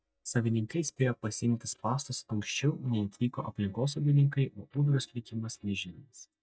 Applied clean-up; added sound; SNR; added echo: neural mask model DeepFilterNet 3.